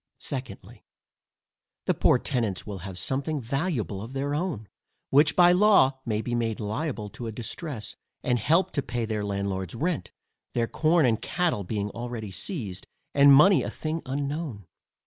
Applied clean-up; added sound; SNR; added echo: none; none; none; none.